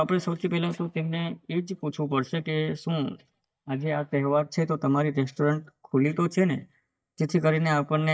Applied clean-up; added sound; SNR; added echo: neural mask model DeepFilterNet 3.